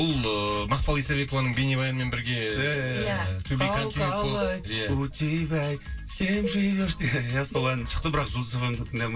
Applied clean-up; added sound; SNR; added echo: none; Dishes, pots, and pans; 14 dB; reverberation time 0.1 s.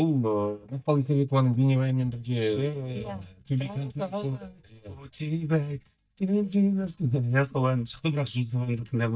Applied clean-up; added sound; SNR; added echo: neural mask model DeepFilterNet 3.